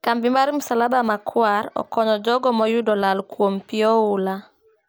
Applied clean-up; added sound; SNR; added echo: none; none; none; none.